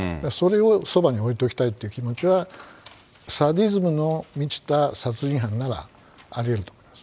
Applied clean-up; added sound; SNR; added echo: none; none; none; none.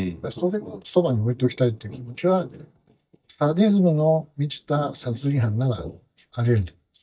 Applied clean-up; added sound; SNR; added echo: neural mask model DeepFilterNet 3.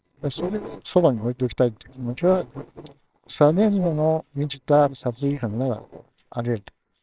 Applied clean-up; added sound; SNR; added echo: neural separator model SepFormer WHAMR!.